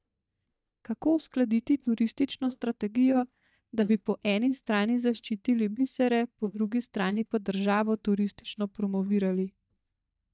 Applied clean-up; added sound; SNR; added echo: neural mask model DeepFilterNet 3.